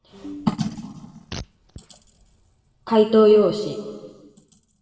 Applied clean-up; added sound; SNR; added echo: none; Fart; 18 dB; reverberation time 1.6 s.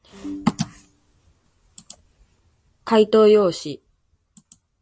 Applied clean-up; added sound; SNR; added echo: none; none; none; none.